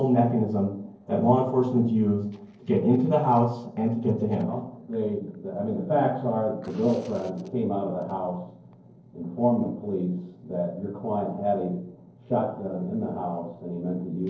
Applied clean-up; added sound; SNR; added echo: neural separator model SepFormer DNS4.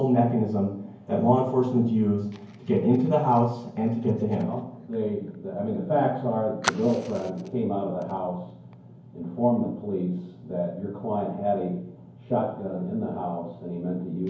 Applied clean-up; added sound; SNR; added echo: none; Fire; 19 dB; reverberation time 0.9 s.